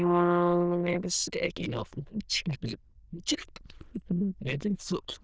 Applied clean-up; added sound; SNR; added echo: neural diffusion model UNIVERSE++.